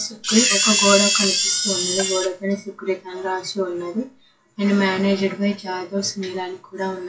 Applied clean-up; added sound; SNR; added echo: classical method WPE with log-MMSE.